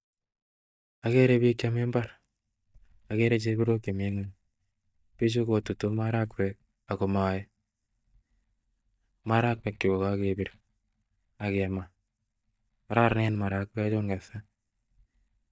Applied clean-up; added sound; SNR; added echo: neural mask model DeepFilterNet 3.